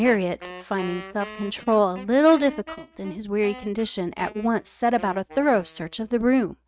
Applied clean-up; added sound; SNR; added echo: neural mask model RNNoise.